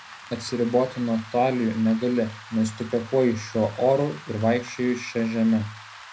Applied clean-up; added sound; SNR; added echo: none; Rain; 19 dB; reverberation time 0.4 s.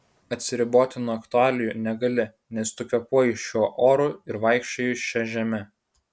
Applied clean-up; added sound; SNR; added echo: none; none; none; none.